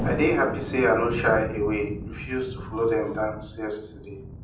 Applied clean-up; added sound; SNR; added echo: none; Thunder; 8 dB; reverberation time 0.6 s.